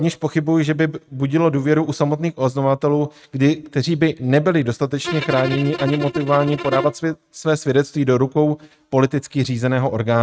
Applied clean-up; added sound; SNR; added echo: neural mask model RNNoise.